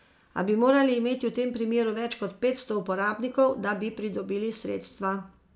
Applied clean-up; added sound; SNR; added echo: none; none; none; none.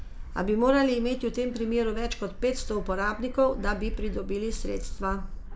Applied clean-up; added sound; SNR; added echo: none; Gull, seagull; 6 dB; none.